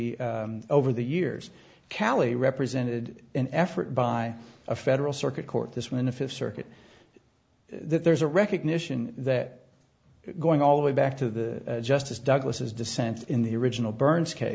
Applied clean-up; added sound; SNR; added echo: none; none; none; none.